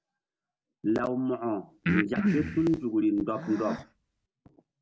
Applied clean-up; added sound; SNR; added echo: none; Breathing; 3 dB; none.